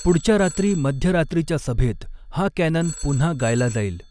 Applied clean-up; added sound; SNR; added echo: none; Telephone; 20 dB; none.